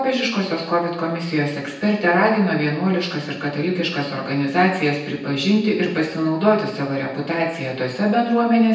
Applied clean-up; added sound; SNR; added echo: none; none; none; reverberation time 0.9 s.